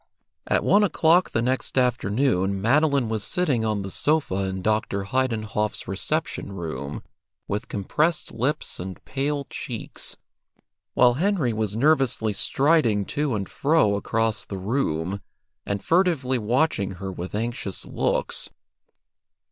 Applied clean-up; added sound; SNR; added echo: none; none; none; none.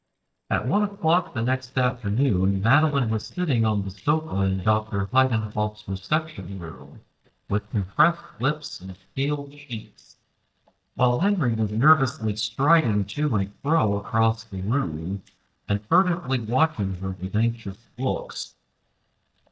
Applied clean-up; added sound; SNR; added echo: neural mask model DeepFilterNet 3.